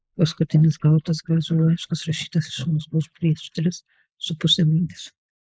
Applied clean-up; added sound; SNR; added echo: neural mask model Resemble Enhance denoiser.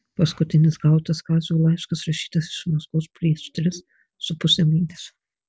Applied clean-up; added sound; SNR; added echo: none; none; none; none.